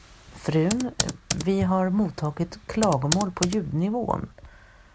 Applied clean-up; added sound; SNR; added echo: none; Computer keyboard; 7 dB; none.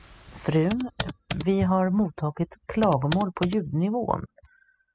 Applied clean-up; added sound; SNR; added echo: classical method spectral subtraction.